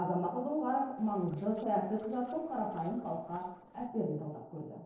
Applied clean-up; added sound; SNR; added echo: neural separator model SepFormer DNS4.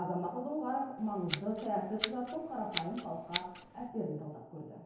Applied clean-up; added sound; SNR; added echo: none; Scissors; -2 dB; reverberation time 1.0 s.